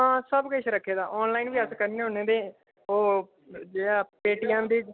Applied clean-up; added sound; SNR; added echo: none; none; none; none.